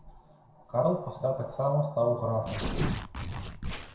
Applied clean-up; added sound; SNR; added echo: none; Tearing; 6 dB; reverberation time 0.6 s.